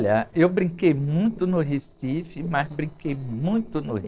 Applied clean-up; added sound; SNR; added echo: neural separator model SepFormer DNS4.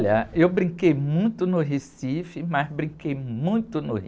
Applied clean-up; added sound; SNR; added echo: none; none; none; none.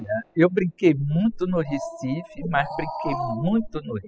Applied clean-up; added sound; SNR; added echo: classical method spectral subtraction.